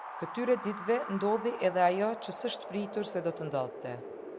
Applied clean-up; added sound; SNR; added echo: none; Wind; 11 dB; none.